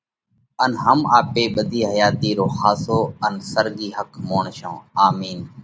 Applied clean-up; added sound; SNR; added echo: none; none; none; none.